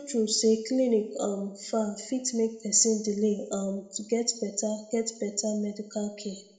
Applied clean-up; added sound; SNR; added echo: none; none; none; reverberation time 0.7 s.